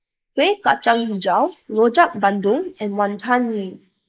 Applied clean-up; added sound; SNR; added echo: neural mask model Resemble Enhance denoiser.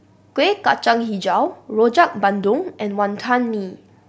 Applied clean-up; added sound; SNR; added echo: none; none; none; none.